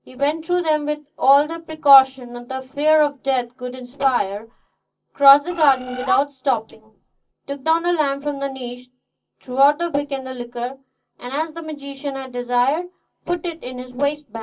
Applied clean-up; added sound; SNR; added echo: neural separator model SepFormer DNS4.